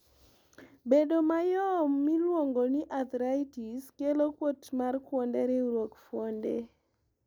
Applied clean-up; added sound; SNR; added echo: none; none; none; none.